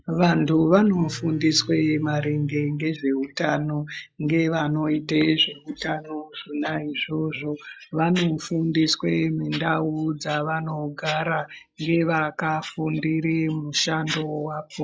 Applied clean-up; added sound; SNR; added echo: classical method log-MMSE.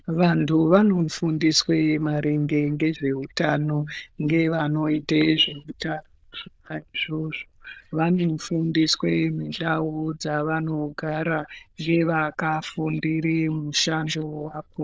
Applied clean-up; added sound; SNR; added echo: neural diffusion model UNIVERSE++.